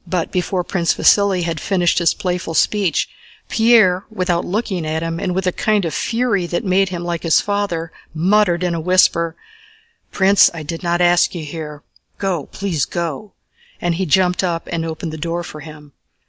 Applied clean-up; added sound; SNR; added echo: none; none; none; none.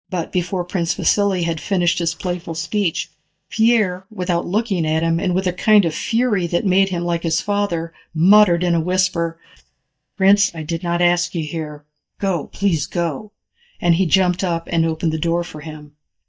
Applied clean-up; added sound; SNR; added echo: neural mask model DeepFilterNet 3.